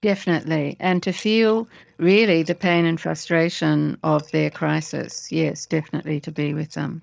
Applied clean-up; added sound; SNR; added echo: neural mask model DeepFilterNet 3.